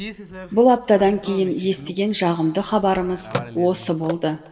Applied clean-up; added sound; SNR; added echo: none; Telephone; 14 dB; reverberation time 1.6 s.